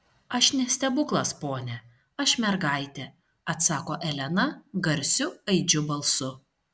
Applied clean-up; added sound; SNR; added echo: none; none; none; none.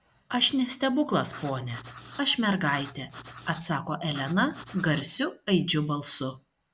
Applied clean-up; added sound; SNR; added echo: none; Writing; 16 dB; none.